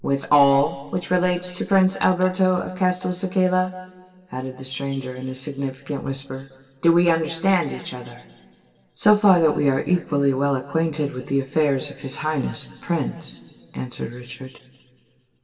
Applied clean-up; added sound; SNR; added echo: none; none; none; reverberation time 2.0 s.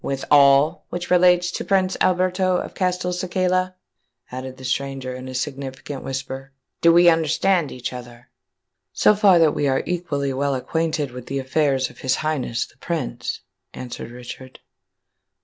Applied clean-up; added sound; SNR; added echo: none; none; none; none.